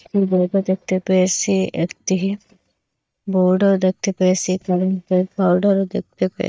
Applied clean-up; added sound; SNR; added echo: neural mask model DeepFilterNet 3.